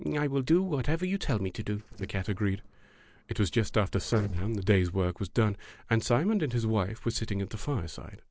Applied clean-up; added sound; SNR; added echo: neural separator model SepFormer DNS4.